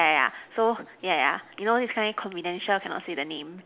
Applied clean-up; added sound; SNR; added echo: none; none; none; none.